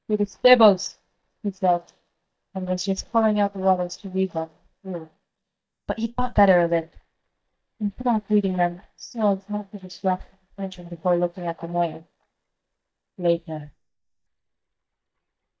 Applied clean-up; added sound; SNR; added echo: neural mask model DeepFilterNet 3.